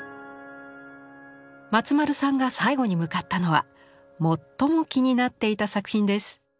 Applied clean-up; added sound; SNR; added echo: none; none; none; none.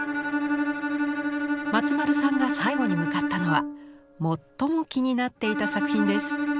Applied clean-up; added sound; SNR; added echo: none; Bowed string instrument; 0 dB; none.